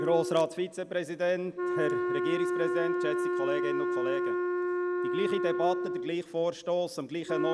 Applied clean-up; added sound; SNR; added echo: none; Wind instrument, woodwind instrument; -1 dB; none.